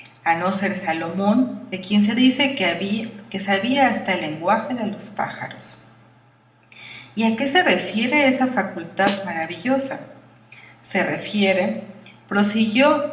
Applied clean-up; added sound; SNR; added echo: none; Snare drum; 12 dB; reverberation time 0.7 s.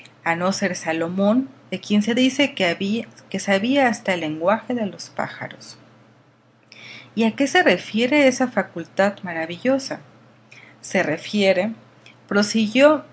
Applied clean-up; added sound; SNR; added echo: none; none; none; none.